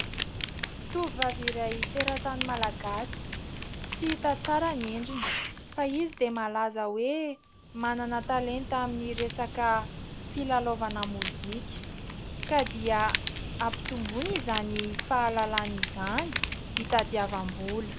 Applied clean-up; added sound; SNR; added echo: none; Fire + Sneeze; 4 dB; none.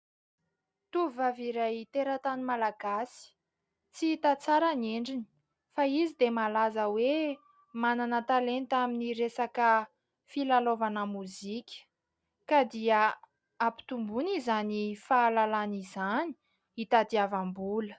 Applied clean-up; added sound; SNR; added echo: none; none; none; none.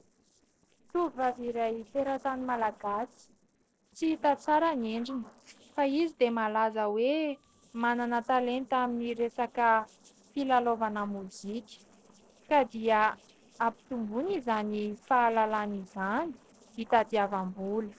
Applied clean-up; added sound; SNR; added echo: neural separator model SepFormer DNS4.